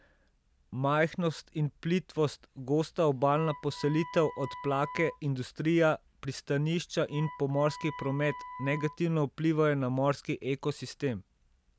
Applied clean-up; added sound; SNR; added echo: none; Wind instrument, woodwind instrument; 16 dB; none.